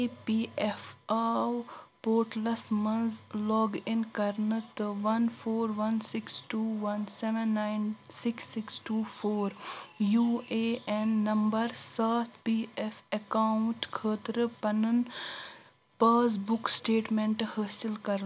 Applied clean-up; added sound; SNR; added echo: none; none; none; none.